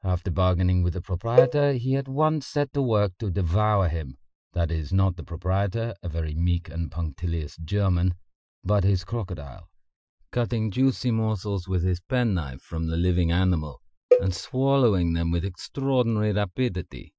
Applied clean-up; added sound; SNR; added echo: classical method Wiener filter.